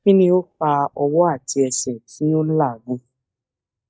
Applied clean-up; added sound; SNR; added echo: neural mask model DeepFilterNet 3.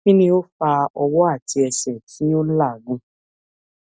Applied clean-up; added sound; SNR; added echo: none; none; none; none.